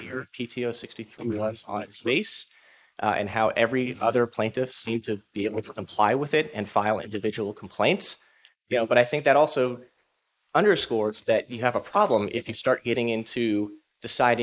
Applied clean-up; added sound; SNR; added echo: neural mask model Resemble Enhance denoiser.